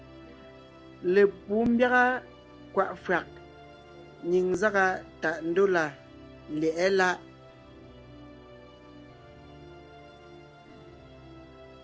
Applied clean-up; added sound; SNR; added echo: none; Musical instrument; 19 dB; none.